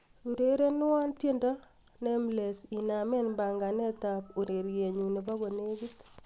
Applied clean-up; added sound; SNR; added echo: none; none; none; none.